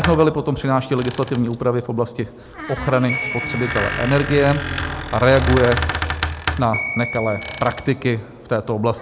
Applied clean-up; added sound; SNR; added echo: none; Squeak + Bell; 6 dB; none.